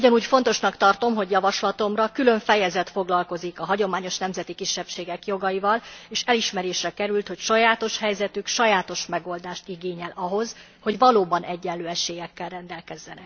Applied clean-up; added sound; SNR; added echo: none; none; none; none.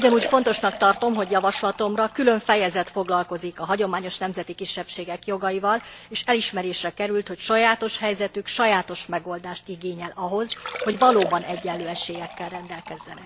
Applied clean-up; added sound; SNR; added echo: none; Liquid; 15 dB; none.